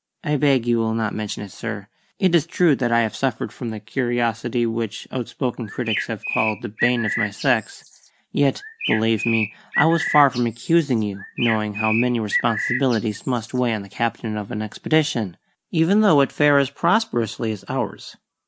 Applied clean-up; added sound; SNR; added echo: none; Bird; 7 dB; none.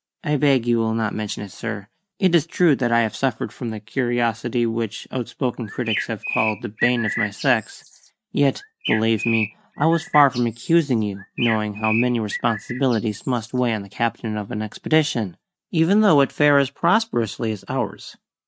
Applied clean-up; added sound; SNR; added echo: neural mask model RNNoise.